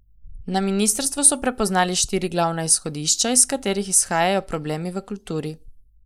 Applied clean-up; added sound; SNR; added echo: neural mask model Resemble Enhance denoiser.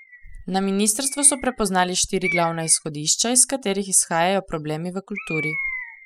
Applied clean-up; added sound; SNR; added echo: classical method spectral subtraction.